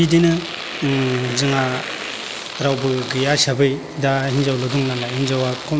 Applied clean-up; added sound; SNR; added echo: none; Domestic sounds, home sounds; 10 dB; none.